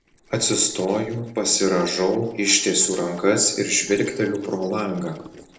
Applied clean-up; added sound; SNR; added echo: neural separator model SepFormer DNS4.